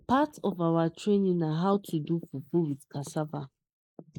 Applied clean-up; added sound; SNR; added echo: neural mask model Resemble Enhance denoiser.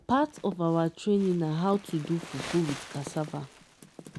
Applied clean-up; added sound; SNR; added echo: none; Typing + Crumpling, crinkling; 15 dB; none.